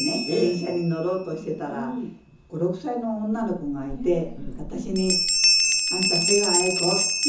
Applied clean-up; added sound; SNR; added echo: none; Bell; 0 dB; reverberation time 0.6 s.